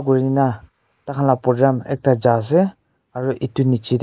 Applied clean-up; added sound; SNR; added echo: neural mask model Resemble Enhance denoiser.